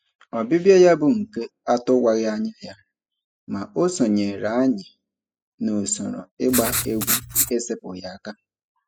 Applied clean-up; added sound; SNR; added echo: classical method spectral subtraction.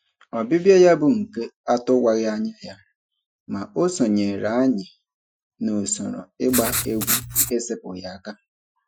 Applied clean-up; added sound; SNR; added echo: classical method Wiener filter.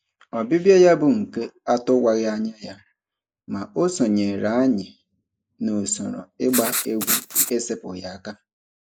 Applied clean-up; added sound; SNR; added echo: neural mask model Resemble Enhance denoiser.